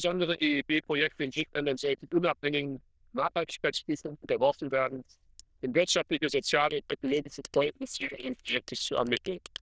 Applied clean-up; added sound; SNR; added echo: neural diffusion model UNIVERSE++.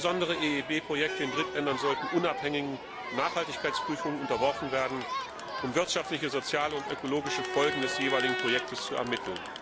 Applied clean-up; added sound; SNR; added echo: none; Crowd; 5 dB; none.